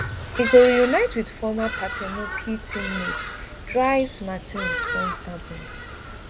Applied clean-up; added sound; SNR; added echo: none; Bird vocalization, bird call, bird song; 7 dB; none.